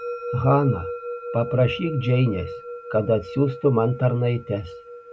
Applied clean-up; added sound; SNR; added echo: none; Musical instrument; 11 dB; none.